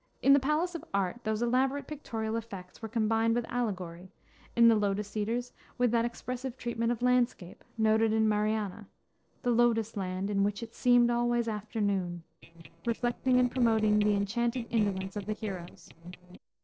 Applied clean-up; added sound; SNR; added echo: neural separator model SepFormer DNS4.